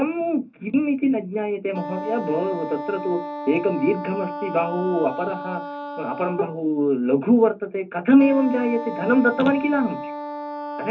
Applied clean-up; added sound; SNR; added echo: none; Wind instrument, woodwind instrument; 11 dB; reverberation time 0.3 s.